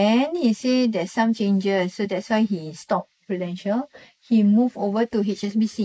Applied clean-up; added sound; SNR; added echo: neural mask model Resemble Enhance denoiser.